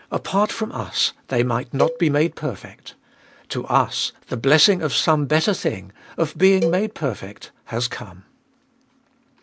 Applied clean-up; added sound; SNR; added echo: none; Cowbell; 9 dB; none.